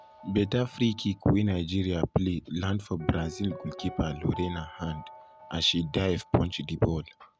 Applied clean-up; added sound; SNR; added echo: none; Piano; 19 dB; none.